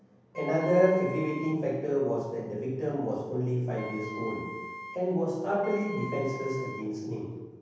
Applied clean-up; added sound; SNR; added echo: none; Wind instrument, woodwind instrument; 13 dB; reverberation time 1.1 s.